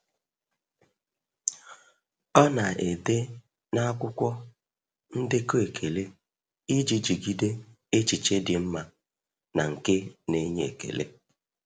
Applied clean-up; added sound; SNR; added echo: none; none; none; none.